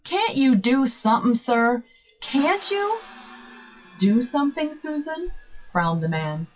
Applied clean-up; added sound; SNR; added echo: classical method WPE with log-MMSE.